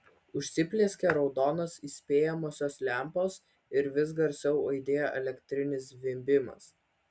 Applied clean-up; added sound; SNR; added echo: none; none; none; none.